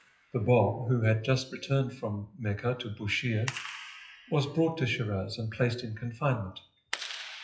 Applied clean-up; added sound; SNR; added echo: classical method WPE with log-MMSE.